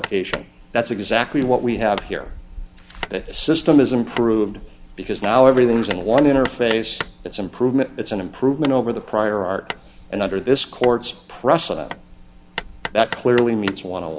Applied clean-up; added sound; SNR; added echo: none; Skateboard + Hammer; 16 dB; none.